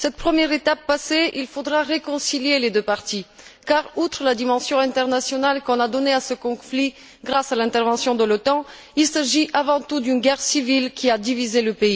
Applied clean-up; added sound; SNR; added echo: none; none; none; none.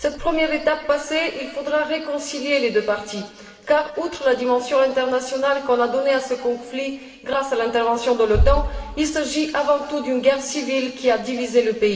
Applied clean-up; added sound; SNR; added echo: none; Bass drum; 10 dB; reverberation time 2.3 s.